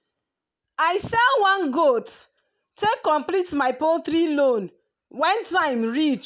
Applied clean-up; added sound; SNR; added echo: none; none; none; none.